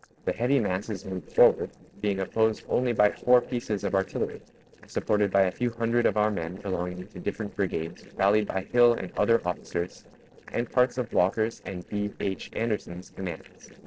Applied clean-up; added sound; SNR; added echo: neural separator model SepFormer DNS4.